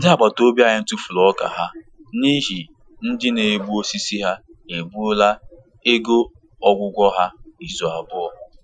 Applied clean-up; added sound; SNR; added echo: classical method Wiener filter.